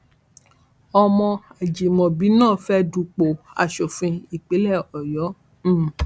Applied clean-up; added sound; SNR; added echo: none; none; none; none.